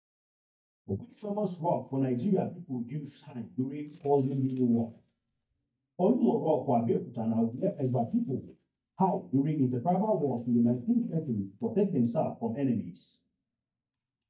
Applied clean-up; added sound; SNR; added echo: neural mask model DeepFilterNet 3.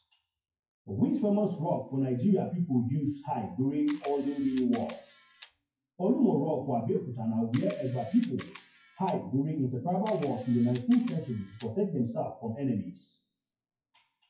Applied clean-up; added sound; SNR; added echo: classical method WPE with log-MMSE.